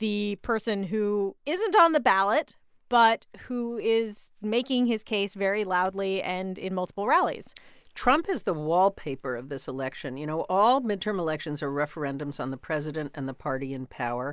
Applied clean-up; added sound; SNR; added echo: none; none; none; none.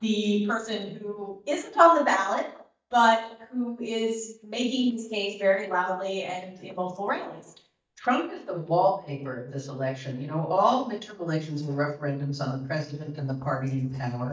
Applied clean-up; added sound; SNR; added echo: neural mask model DeepFilterNet 3.